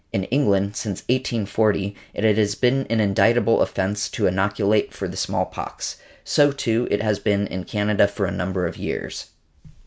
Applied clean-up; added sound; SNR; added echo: none; none; none; none.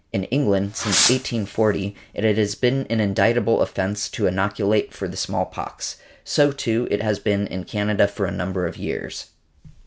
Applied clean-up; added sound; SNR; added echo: none; Fireworks; 4 dB; none.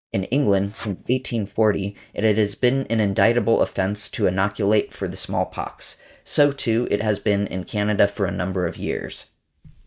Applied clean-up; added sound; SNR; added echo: neural mask model DeepFilterNet 3.